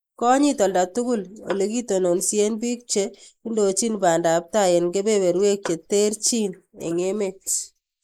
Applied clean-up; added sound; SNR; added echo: neural mask model Resemble Enhance denoiser.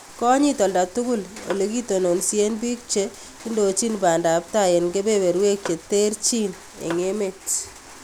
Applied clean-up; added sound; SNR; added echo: none; Tap / Hammer; 18 dB; none.